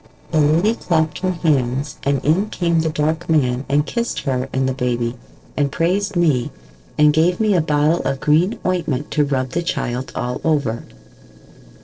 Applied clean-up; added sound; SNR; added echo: neural separator model SepFormer DNS4.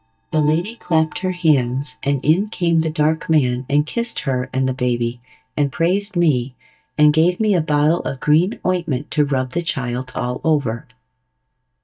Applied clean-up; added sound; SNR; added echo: neural mask model DeepFilterNet 3.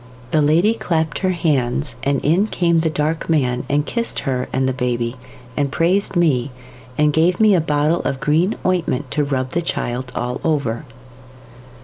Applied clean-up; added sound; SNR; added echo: none; none; none; none.